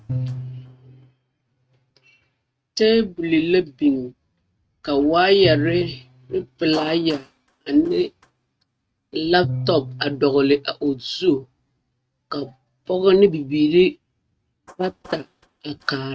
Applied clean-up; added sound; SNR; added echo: neural mask model RNNoise.